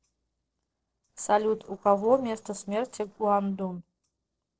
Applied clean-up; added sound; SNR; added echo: neural separator model SepFormer DNS4.